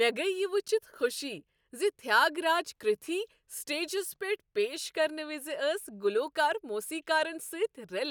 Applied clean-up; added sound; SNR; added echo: none; none; none; none.